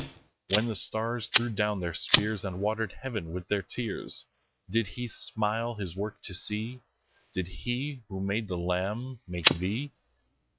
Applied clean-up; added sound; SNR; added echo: neural mask model RNNoise.